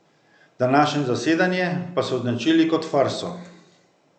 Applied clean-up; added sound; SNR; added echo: none; none; none; none.